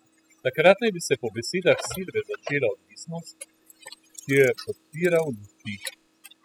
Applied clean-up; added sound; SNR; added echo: classical method spectral subtraction.